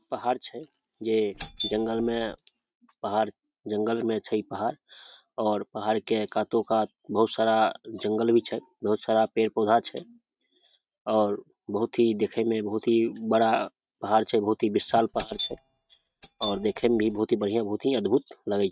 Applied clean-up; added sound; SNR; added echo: neural mask model RNNoise.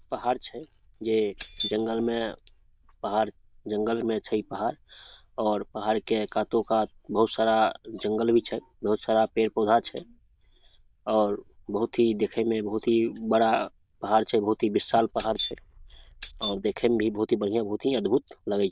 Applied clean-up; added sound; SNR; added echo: neural diffusion model UNIVERSE++.